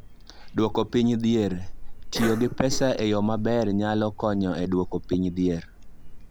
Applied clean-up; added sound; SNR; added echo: none; Cough; 9 dB; none.